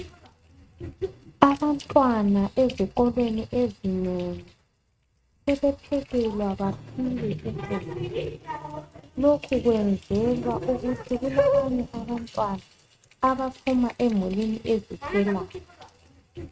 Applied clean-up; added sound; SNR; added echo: neural mask model RNNoise.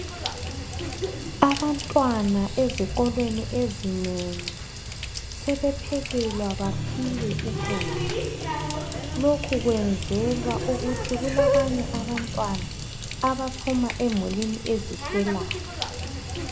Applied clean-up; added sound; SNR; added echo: none; Water tap, faucet; 3 dB; none.